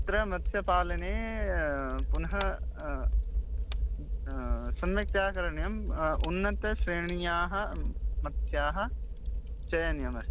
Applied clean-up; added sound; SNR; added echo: none; Fire; -2 dB; none.